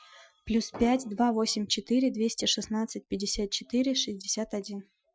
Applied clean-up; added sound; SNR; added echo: classical method Wiener filter.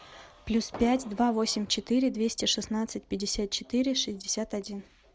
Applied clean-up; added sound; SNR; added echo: none; Fireworks; 20 dB; none.